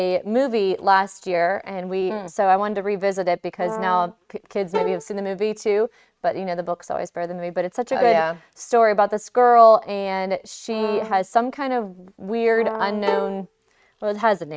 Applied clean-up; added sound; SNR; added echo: neural mask model RNNoise.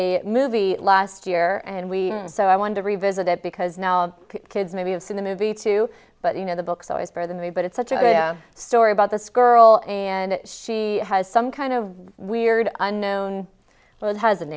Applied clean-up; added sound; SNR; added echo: none; none; none; none.